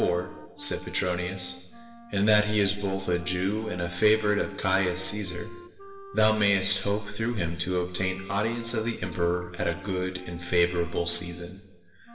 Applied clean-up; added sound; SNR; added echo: none; Wind instrument, woodwind instrument; 19 dB; reverberation time 1.2 s.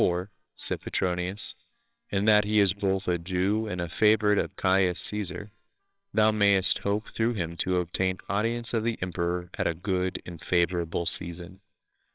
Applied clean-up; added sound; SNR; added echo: neural separator model SepFormer WHAMR!.